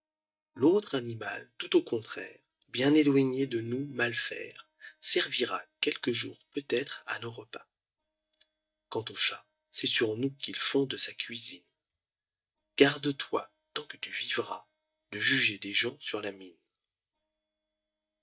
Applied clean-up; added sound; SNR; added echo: neural mask model DeepFilterNet 3.